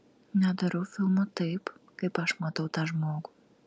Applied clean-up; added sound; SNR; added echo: none; none; none; none.